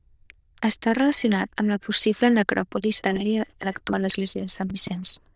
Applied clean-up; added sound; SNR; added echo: neural diffusion model UNIVERSE++.